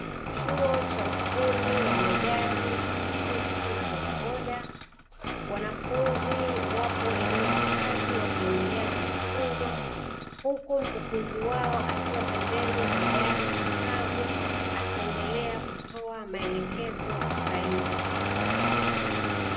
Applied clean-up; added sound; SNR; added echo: none; Engine starting; -5 dB; none.